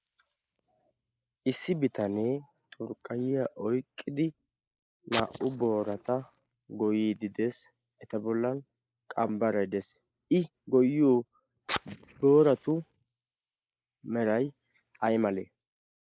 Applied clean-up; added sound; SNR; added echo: neural mask model Resemble Enhance denoiser.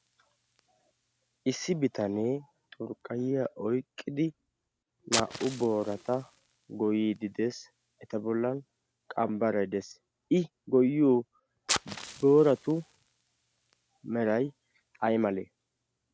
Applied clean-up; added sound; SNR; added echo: none; Fire; 14 dB; none.